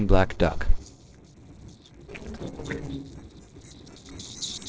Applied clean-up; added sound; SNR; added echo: neural separator model SepFormer DNS4.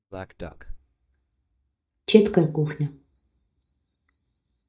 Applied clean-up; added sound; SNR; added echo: neural mask model DeepFilterNet 3.